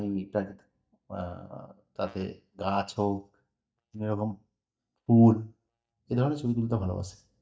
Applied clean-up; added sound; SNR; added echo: neural mask model DeepFilterNet 3.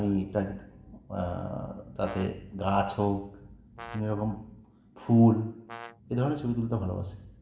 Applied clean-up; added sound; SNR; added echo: none; Brass instrument; 19 dB; reverberation time 0.8 s.